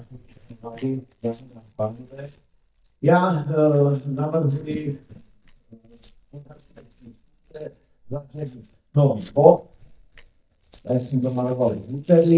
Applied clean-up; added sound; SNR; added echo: neural mask model DeepFilterNet 3.